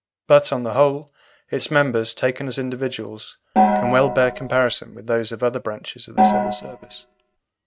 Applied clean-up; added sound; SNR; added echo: neural mask model RNNoise.